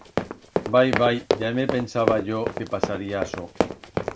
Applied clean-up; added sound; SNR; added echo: none; Run; 3 dB; none.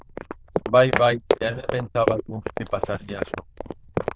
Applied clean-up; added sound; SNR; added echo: neural diffusion model UNIVERSE++.